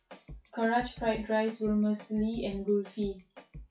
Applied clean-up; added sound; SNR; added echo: classical method WPE with log-MMSE.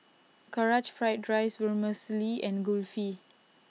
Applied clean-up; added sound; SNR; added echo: none; none; none; none.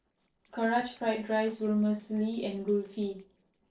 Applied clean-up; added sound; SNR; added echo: neural separator model SepFormer DNS4.